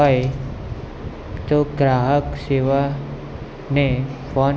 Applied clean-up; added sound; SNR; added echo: none; Keyboard (musical); 20 dB; none.